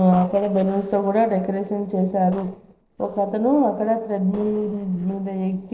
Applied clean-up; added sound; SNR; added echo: neural separator model SepFormer DNS4.